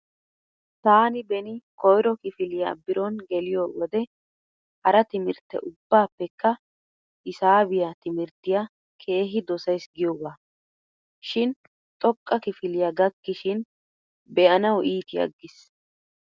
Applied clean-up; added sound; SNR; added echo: none; none; none; none.